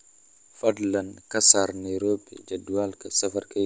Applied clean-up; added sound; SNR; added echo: none; none; none; none.